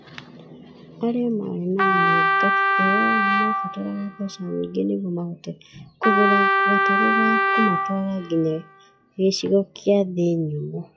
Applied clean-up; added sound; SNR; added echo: classical method log-MMSE.